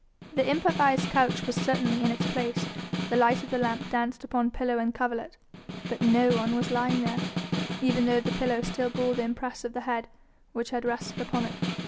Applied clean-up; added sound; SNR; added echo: none; Snare drum; 6 dB; none.